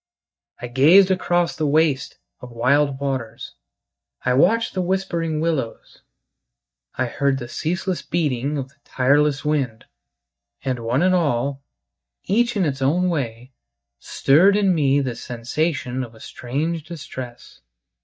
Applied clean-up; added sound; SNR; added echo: neural mask model DeepFilterNet 3.